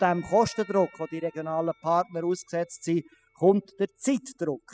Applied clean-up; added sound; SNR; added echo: classical method spectral subtraction.